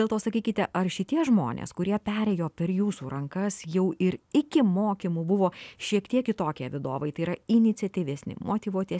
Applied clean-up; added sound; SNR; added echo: none; none; none; none.